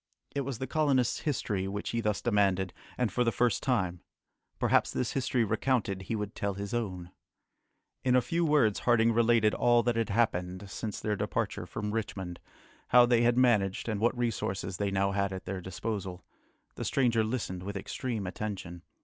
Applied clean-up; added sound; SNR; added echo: none; none; none; none.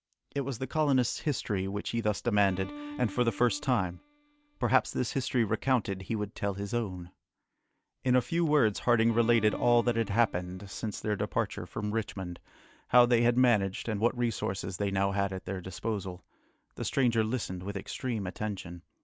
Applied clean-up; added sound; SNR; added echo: none; Bowed string instrument; 18 dB; none.